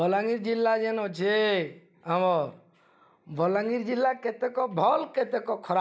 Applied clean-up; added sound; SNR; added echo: none; none; none; none.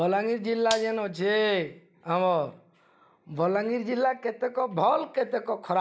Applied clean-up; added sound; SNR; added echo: none; Gunshot, gunfire; 13 dB; none.